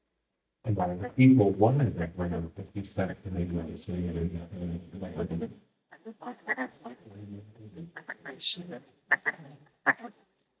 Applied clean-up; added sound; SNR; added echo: neural mask model DeepFilterNet 3.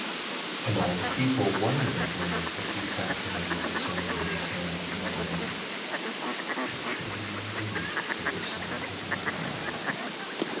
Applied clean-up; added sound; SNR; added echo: none; Fowl; -2 dB; reverberation time 0.6 s.